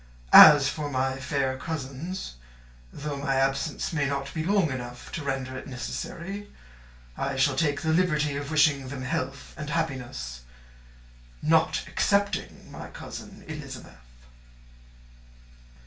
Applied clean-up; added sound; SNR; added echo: none; none; none; reverberation time 0.3 s.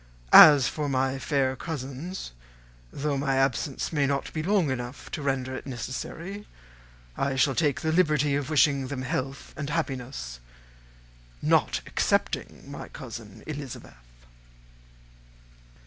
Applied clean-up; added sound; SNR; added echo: none; none; none; none.